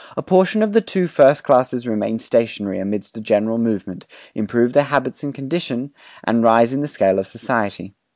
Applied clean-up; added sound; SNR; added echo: none; none; none; none.